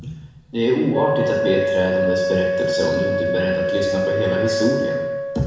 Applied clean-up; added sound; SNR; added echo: none; Wind instrument, woodwind instrument; -1 dB; reverberation time 1.0 s.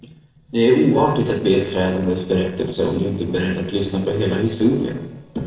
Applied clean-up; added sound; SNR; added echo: neural separator model SepFormer DNS4.